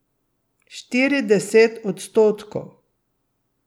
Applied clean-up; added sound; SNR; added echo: none; none; none; none.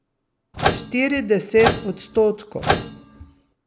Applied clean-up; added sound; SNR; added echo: none; Microwave oven; 2 dB; none.